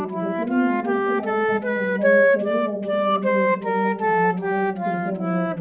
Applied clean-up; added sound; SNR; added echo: none; Wind instrument, woodwind instrument; -4 dB; reverberation time 0.9 s.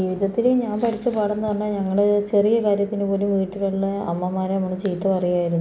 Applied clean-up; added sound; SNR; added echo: none; none; none; none.